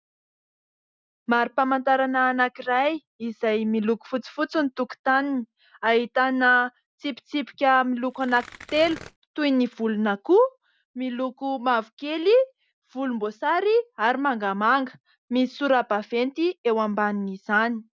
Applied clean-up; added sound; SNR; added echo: none; Tearing; 18 dB; none.